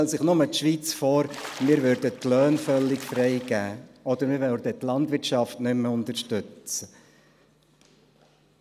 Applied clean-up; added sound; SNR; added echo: none; Splash, splatter; 17 dB; none.